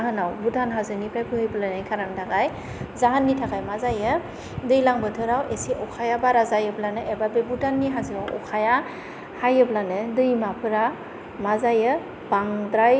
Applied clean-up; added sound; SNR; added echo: none; none; none; none.